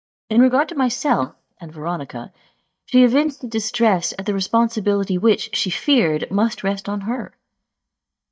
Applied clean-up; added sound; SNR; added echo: neural mask model DeepFilterNet 3.